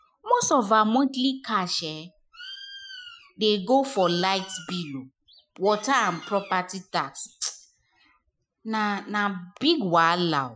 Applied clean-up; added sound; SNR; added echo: classical method Wiener filter.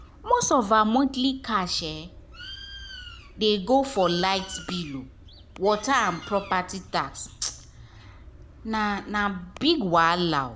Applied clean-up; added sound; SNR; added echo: none; Bird; 18 dB; none.